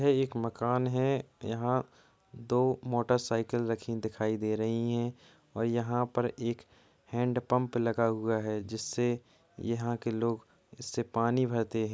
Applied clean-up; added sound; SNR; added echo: none; none; none; none.